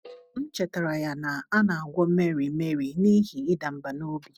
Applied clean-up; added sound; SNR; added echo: neural mask model DeepFilterNet 3.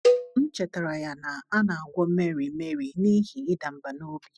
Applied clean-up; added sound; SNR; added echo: classical method spectral subtraction.